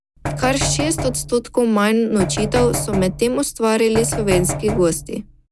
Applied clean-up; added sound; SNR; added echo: none; Knock; 7 dB; none.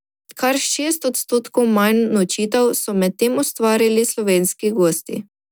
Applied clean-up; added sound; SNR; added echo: none; none; none; none.